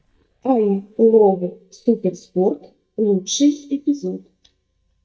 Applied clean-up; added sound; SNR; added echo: neural mask model DeepFilterNet 3.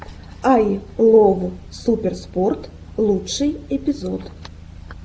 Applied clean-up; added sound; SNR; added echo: none; none; none; none.